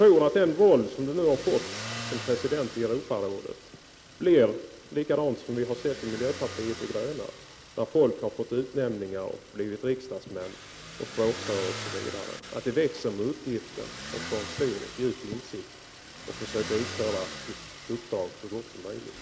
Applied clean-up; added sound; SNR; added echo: none; Motor vehicle (road); 14 dB; none.